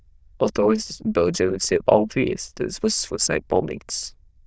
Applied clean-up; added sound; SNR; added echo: neural diffusion model UNIVERSE++.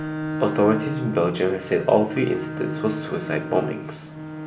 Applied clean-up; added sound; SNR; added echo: none; Bowed string instrument; 7 dB; none.